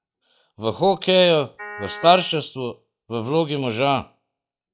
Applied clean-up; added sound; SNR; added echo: classical method log-MMSE.